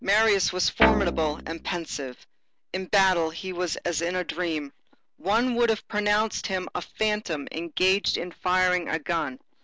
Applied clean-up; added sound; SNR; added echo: none; Guitar; 0 dB; none.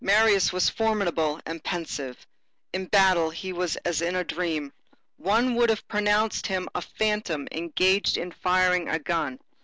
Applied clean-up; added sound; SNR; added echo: none; none; none; none.